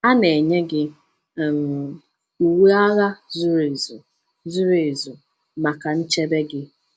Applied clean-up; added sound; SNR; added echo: none; none; none; none.